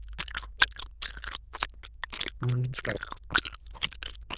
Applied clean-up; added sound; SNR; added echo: neural diffusion model UNIVERSE++.